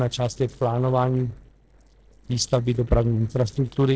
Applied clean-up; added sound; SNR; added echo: neural separator model SepFormer DNS4.